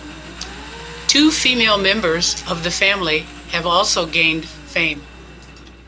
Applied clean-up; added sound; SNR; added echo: none; Engine; 17 dB; none.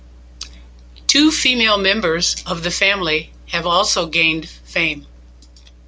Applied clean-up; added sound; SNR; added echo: none; none; none; none.